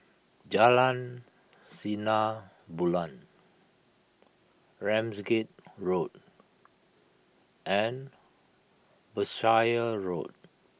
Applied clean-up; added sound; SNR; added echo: none; none; none; none.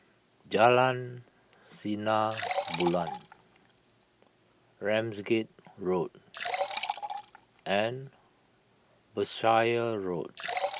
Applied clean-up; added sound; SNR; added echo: none; Liquid; 9 dB; none.